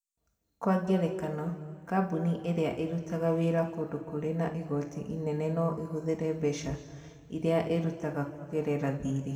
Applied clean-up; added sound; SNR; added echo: none; none; none; reverberation time 1.6 s.